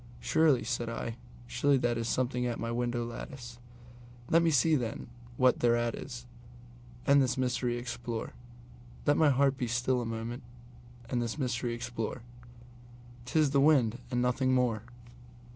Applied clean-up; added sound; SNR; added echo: none; none; none; none.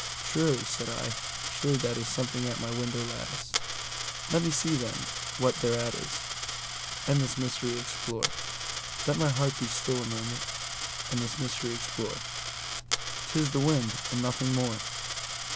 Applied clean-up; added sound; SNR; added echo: none; Coin (dropping); 3 dB; none.